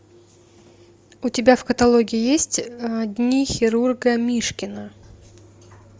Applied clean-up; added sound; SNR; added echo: none; none; none; none.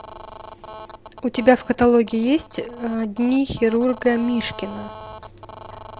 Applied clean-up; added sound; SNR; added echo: none; Telephone; 17 dB; none.